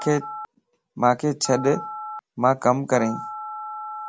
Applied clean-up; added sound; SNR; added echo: none; Telephone; 12 dB; none.